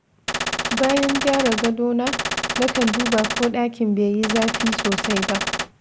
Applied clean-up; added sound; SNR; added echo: none; Gunshot, gunfire; 3 dB; none.